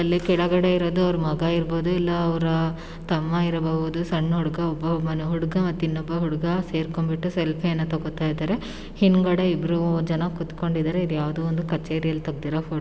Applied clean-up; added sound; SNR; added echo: none; none; none; none.